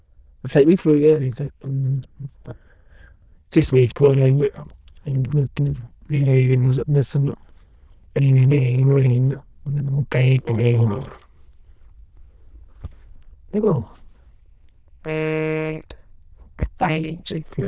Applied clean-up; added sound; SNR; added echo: neural diffusion model UNIVERSE++.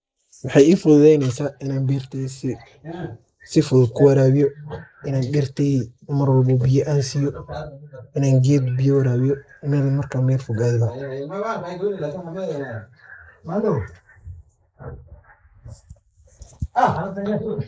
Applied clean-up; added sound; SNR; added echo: neural mask model Resemble Enhance denoiser.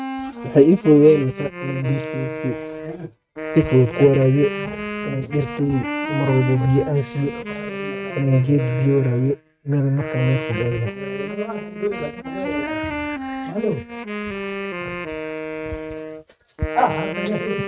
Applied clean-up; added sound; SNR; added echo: neural mask model RNNoise.